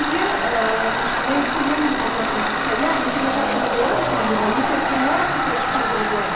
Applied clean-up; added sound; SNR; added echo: none; Tools; -2 dB; reverberation time 0.9 s.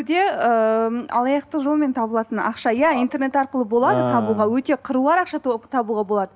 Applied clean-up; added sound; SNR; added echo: none; none; none; none.